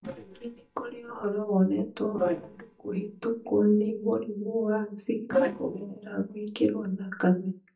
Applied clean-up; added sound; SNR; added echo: neural mask model DeepFilterNet 3.